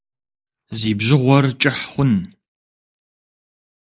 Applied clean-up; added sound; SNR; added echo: neural mask model Resemble Enhance denoiser.